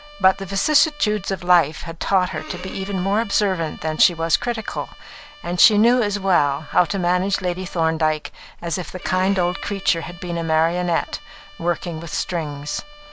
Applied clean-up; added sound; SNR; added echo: none; Bowed string instrument; 20 dB; none.